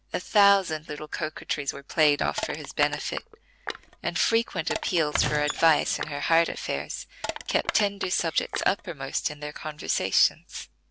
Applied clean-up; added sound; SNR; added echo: none; Crushing + Squeak / Wood; 8 dB; none.